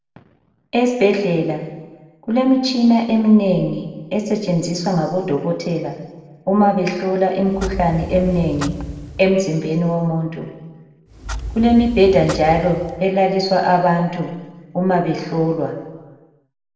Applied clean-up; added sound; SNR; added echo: none; Clock; 11 dB; reverberation time 1.3 s.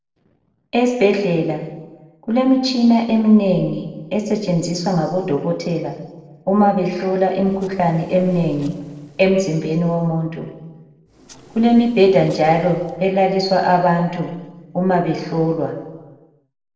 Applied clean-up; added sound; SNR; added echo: neural separator model SepFormer DNS4.